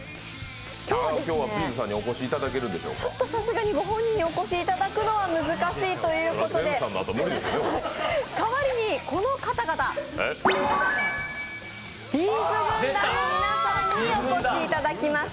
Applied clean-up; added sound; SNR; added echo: none; none; none; none.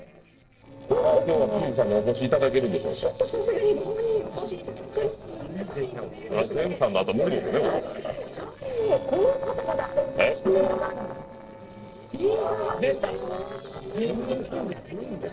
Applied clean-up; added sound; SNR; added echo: neural separator model SepFormer DNS4.